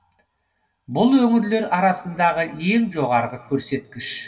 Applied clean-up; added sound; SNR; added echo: none; none; none; reverberation time 2.0 s.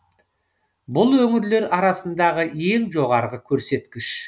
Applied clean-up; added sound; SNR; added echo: none; none; none; none.